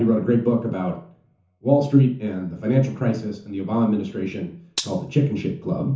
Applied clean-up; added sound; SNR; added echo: none; Gunshot, gunfire; 13 dB; reverberation time 0.9 s.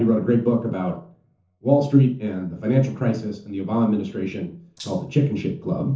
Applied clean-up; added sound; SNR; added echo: neural separator model SepFormer DNS4.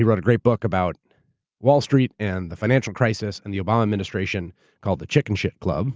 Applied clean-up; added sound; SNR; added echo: none; none; none; none.